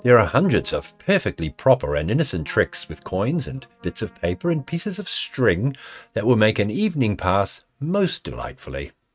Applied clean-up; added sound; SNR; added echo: neural mask model RNNoise.